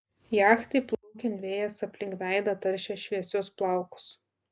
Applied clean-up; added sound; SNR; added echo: none; none; none; none.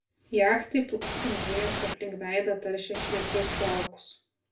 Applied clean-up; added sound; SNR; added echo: none; Ocean / Boat, Water vehicle; 1 dB; reverberation time 0.3 s.